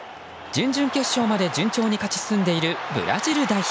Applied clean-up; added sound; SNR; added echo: none; none; none; none.